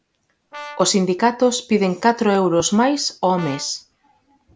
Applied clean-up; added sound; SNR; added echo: none; Brass instrument; 19 dB; none.